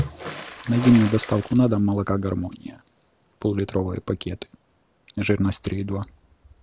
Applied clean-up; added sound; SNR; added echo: none; Water / Splash, splatter; 15 dB; none.